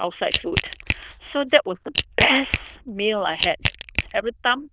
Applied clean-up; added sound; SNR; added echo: neural diffusion model UNIVERSE++.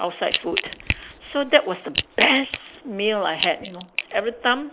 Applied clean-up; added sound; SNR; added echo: neural mask model Resemble Enhance denoiser.